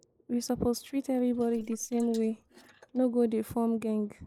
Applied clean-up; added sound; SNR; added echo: neural mask model Resemble Enhance denoiser.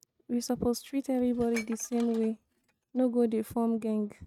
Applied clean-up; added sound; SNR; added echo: neural mask model RNNoise.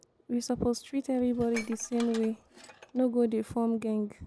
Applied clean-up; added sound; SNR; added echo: none; Dishes, pots, and pans; 18 dB; none.